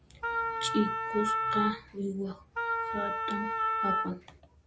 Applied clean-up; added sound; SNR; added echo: none; Wind instrument, woodwind instrument; -3 dB; none.